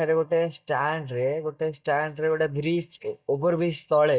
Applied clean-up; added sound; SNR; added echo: neural mask model DeepFilterNet 3.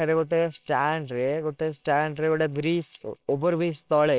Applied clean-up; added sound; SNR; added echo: neural separator model SepFormer WHAMR!.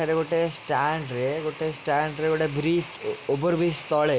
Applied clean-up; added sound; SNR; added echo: none; none; none; none.